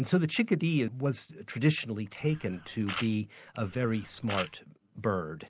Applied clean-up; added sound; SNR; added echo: none; Camera; 12 dB; none.